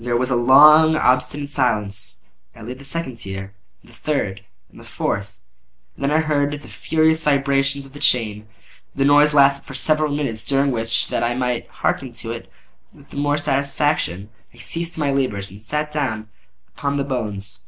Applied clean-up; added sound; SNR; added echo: none; none; none; none.